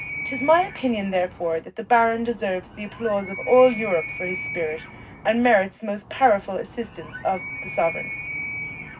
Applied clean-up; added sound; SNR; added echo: none; Animal; 11 dB; reverberation time 0.4 s.